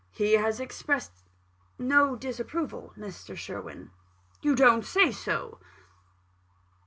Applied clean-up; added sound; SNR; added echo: none; none; none; none.